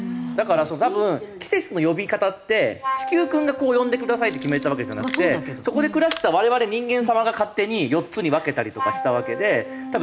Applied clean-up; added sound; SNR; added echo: none; Wind instrument, woodwind instrument + Camera; 11 dB; none.